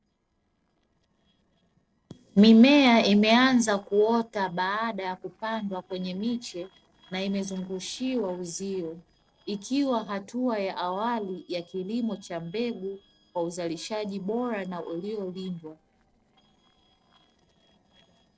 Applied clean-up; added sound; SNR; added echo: neural separator model SepFormer DNS4.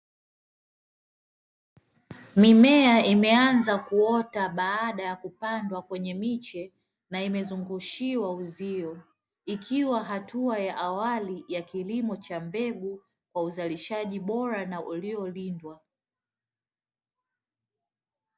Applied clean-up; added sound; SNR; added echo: none; none; none; none.